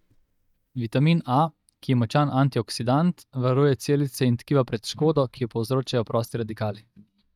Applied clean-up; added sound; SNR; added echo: neural mask model DeepFilterNet 3.